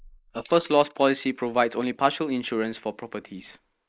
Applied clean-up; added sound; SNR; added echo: neural mask model Resemble Enhance denoiser.